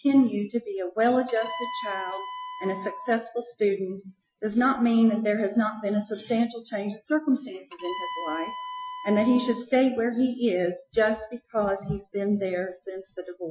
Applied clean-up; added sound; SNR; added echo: classical method Wiener filter.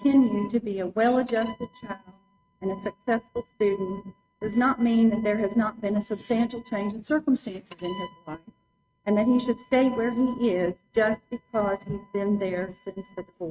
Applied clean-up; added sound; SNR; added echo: neural mask model RNNoise.